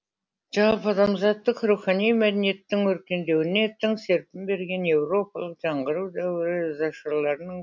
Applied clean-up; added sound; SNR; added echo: none; none; none; none.